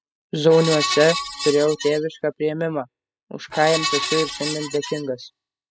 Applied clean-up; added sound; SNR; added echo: classical method spectral subtraction.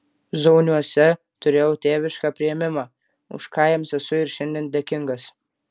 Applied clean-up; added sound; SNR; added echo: none; none; none; none.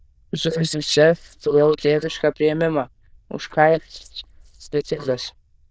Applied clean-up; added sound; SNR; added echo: neural diffusion model UNIVERSE++.